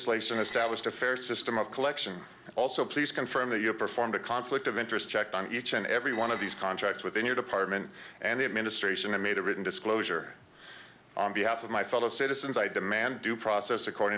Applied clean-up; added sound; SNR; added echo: none; Dishes, pots, and pans; 14 dB; none.